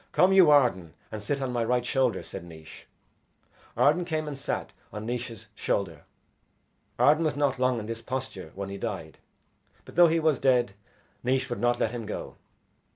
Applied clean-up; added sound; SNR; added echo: none; none; none; none.